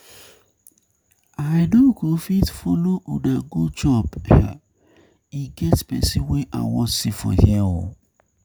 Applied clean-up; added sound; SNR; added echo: none; none; none; none.